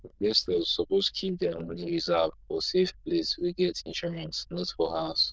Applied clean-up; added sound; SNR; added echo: neural diffusion model UNIVERSE++.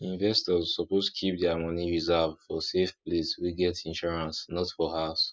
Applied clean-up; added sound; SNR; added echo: neural mask model Resemble Enhance denoiser.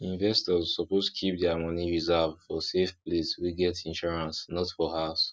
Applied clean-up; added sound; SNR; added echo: none; none; none; none.